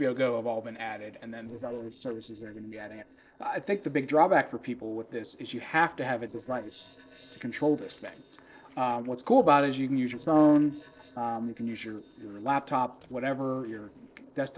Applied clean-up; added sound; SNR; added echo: neural separator model SepFormer DNS4.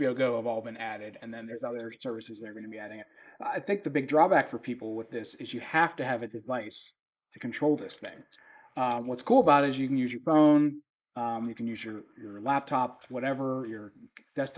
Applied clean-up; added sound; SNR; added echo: neural mask model Resemble Enhance denoiser.